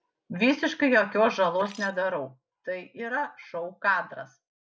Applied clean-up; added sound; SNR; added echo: neural mask model Resemble Enhance denoiser.